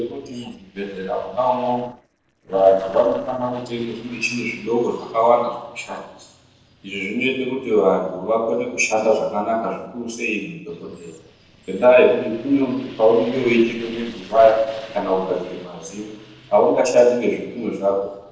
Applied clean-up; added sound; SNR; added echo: neural separator model SepFormer DNS4.